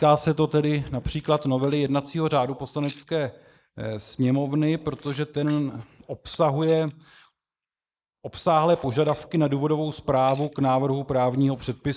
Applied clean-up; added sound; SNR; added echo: neural mask model Resemble Enhance denoiser.